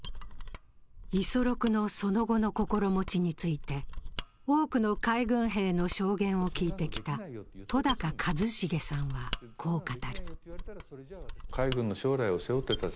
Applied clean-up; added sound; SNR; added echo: none; Mechanisms; 8 dB; none.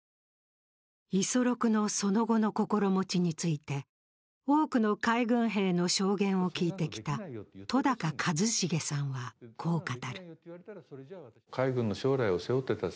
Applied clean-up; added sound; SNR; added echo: none; none; none; none.